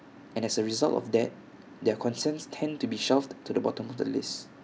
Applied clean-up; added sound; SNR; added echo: none; none; none; none.